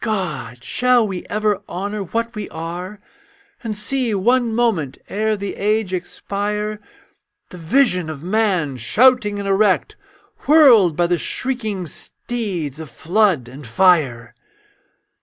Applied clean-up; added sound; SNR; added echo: none; none; none; none.